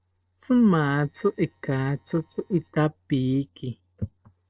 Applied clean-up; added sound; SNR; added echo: neural separator model SepFormer DNS4.